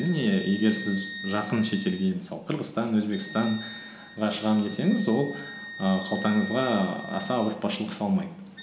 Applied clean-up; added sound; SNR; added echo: none; Wind instrument, woodwind instrument; 14 dB; none.